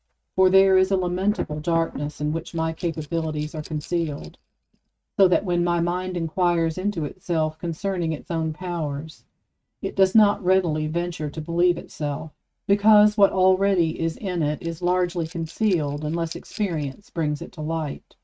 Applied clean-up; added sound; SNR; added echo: neural mask model RNNoise.